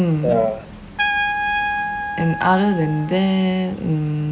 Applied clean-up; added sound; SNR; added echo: none; Trumpet; 6 dB; none.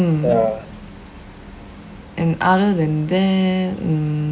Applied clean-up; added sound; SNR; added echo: none; none; none; none.